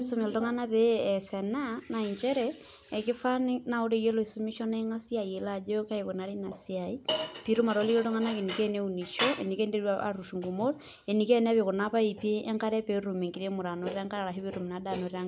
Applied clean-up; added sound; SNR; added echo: none; none; none; none.